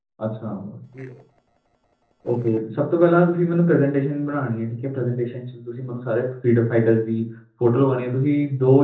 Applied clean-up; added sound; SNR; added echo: neural separator model SepFormer DNS4.